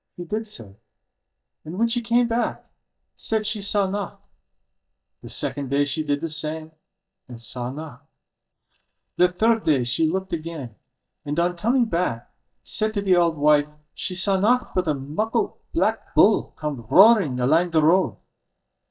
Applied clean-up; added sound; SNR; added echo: neural mask model DeepFilterNet 3.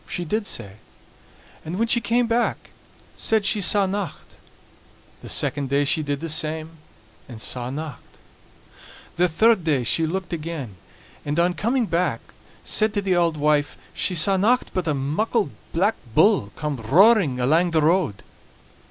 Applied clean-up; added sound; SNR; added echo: none; none; none; none.